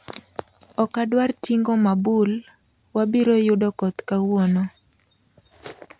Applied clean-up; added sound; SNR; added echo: none; none; none; none.